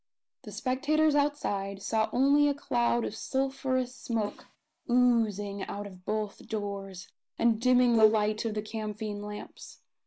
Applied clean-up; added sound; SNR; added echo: neural mask model Resemble Enhance denoiser.